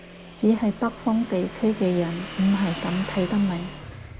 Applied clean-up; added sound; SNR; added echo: none; Motorcycle / Engine; 12 dB; none.